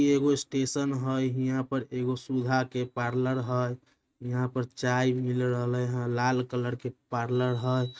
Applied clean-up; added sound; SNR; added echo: neural mask model RNNoise.